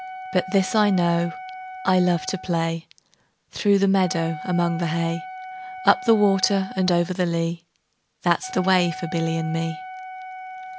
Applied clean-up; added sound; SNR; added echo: none; Wind instrument, woodwind instrument; 13 dB; none.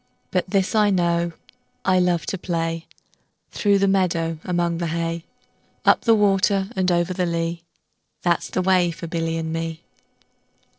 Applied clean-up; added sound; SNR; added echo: neural separator model SepFormer DNS4.